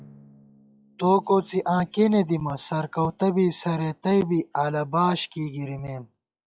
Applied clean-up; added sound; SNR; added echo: classical method log-MMSE.